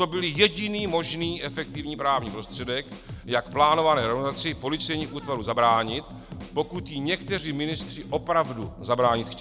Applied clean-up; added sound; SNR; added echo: none; Drum kit; 13 dB; none.